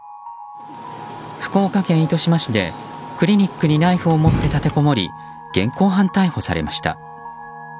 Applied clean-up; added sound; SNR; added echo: none; none; none; none.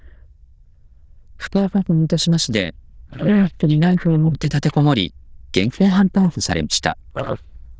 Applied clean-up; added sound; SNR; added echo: neural diffusion model UNIVERSE++.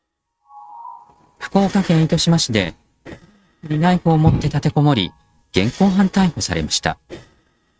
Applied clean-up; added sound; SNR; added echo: neural mask model RNNoise.